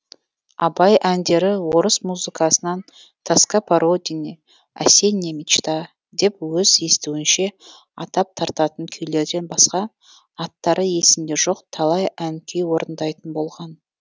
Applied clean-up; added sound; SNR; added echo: none; none; none; none.